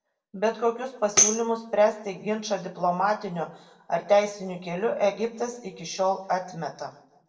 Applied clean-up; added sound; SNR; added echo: none; Tambourine; 0 dB; reverberation time 0.6 s.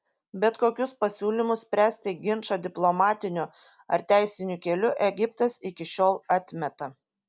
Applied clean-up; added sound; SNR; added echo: none; none; none; none.